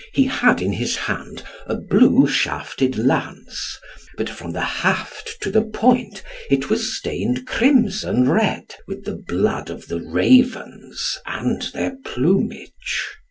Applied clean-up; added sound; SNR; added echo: none; none; none; none.